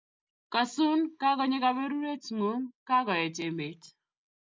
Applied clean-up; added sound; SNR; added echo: none; none; none; none.